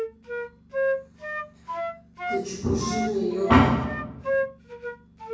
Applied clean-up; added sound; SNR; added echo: none; Wind instrument, woodwind instrument; 4 dB; reverberation time 1.3 s.